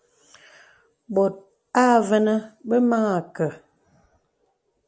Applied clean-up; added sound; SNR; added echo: none; none; none; none.